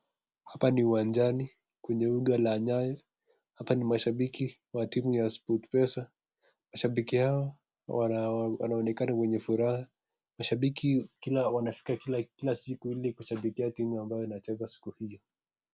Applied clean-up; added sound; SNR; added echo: none; none; none; none.